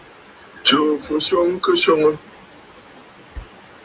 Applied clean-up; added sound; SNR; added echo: none; none; none; none.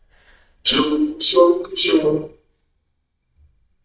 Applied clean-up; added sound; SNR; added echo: neural mask model DeepFilterNet 3.